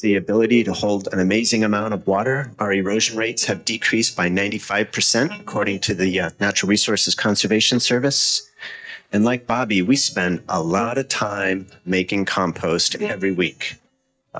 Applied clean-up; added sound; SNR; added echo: neural mask model DeepFilterNet 3.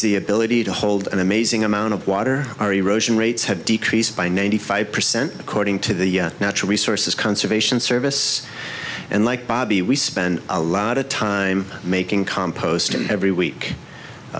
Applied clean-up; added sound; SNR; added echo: none; none; none; none.